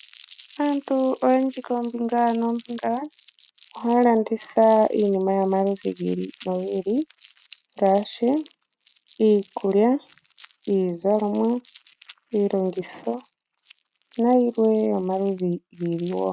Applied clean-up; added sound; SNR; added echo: neural mask model RNNoise.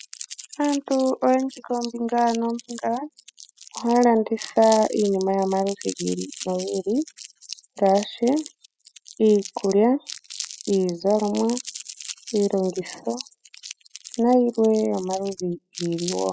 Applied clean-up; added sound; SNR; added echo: classical method spectral subtraction.